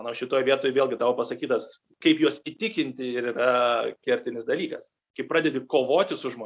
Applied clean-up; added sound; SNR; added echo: none; none; none; none.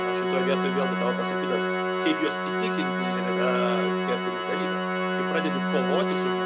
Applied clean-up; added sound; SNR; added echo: none; Organ; -5 dB; none.